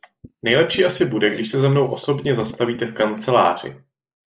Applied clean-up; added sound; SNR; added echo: neural mask model Resemble Enhance denoiser.